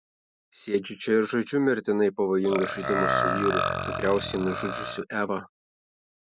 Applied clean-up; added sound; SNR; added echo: none; Burping, eructation; 2 dB; none.